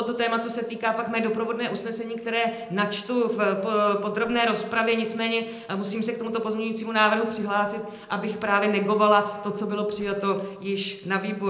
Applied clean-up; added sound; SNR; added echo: neural separator model SepFormer DNS4.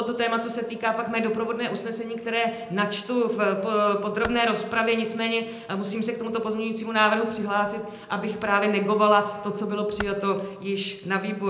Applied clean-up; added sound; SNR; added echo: none; Computer keyboard; 15 dB; reverberation time 0.7 s.